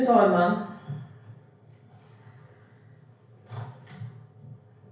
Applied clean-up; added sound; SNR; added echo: none; none; none; reverberation time 0.6 s.